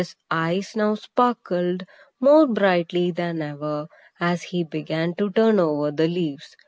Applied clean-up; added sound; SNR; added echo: none; none; none; none.